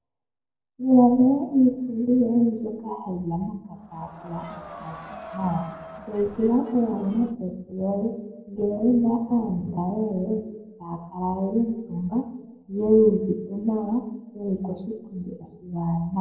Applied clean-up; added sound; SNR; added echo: neural separator model SepFormer DNS4.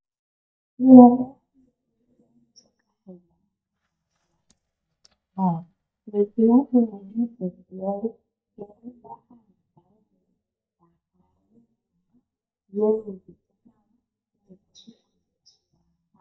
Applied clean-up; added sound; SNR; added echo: neural mask model DeepFilterNet 3.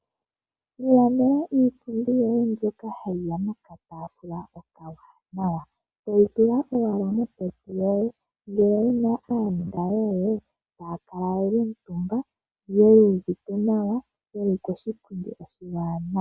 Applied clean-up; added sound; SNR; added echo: none; none; none; none.